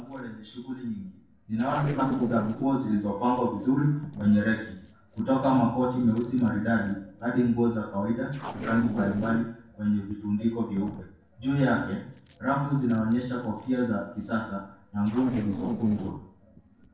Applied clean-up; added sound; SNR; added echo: neural separator model SepFormer DNS4.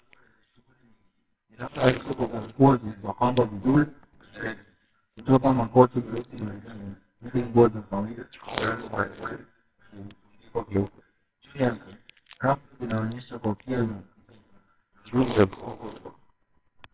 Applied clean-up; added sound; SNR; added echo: neural separator model SepFormer WHAMR!.